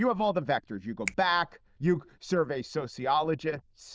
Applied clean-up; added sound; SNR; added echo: neural diffusion model UNIVERSE++.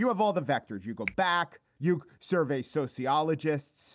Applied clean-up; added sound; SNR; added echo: none; Finger snapping; 17 dB; none.